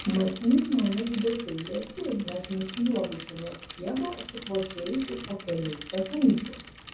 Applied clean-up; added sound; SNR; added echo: none; Mechanisms / Bicycle; 13 dB; reverberation time 0.6 s.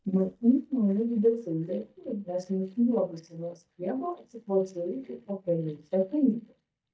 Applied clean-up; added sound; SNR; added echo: neural mask model DeepFilterNet 3.